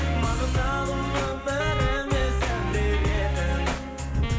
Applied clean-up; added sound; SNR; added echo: none; Wind instrument, woodwind instrument; 11 dB; reverberation time 1.8 s.